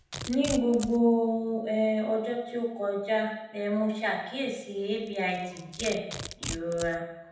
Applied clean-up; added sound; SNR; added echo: none; Domestic sounds, home sounds; 15 dB; reverberation time 0.9 s.